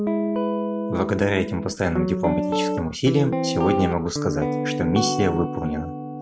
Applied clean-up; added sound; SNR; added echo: none; Guitar; 1 dB; none.